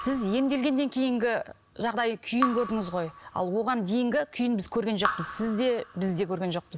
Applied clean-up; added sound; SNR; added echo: none; Raindrop / Drip; 11 dB; none.